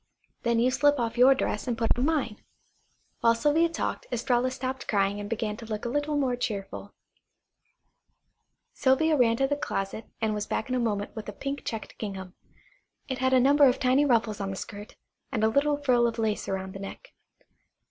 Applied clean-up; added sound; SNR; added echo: none; none; none; none.